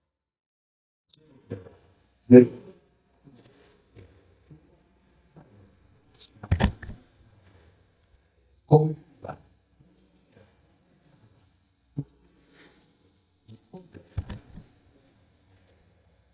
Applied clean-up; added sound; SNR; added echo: neural mask model DeepFilterNet 3.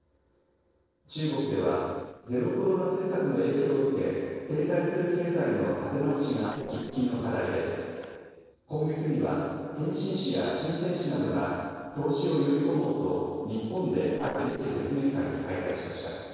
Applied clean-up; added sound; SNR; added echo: neural separator model SepFormer DNS4.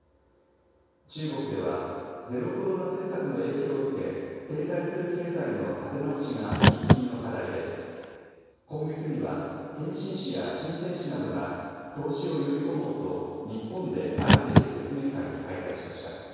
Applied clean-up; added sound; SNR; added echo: none; Car; -5 dB; reverberation time 2.2 s.